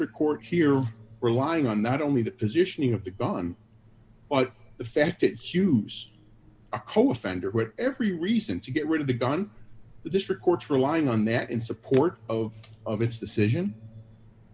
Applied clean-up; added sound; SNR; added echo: none; none; none; none.